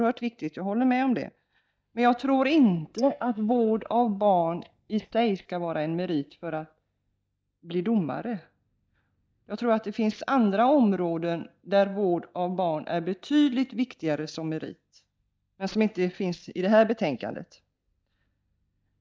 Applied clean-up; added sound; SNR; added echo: neural mask model DeepFilterNet 3.